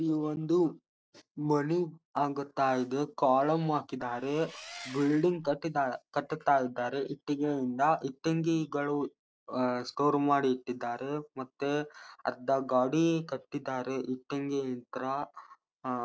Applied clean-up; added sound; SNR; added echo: neural separator model SepFormer DNS4.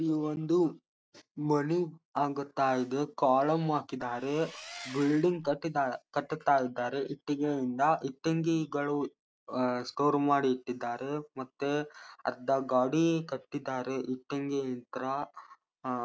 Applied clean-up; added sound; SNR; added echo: none; Engine; 16 dB; none.